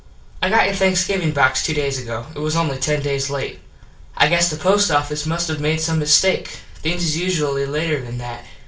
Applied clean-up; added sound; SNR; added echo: none; none; none; reverberation time 0.3 s.